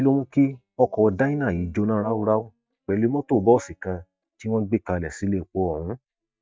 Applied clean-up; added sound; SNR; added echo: neural mask model DeepFilterNet 3.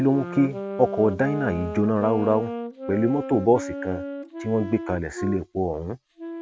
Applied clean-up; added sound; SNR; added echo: none; Wind instrument, woodwind instrument; 9 dB; none.